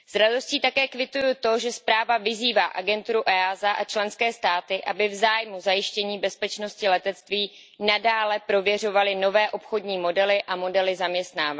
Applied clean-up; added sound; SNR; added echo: none; none; none; none.